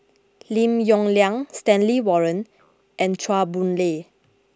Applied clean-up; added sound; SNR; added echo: none; none; none; none.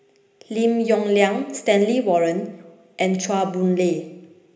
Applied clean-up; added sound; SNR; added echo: none; none; none; reverberation time 0.8 s.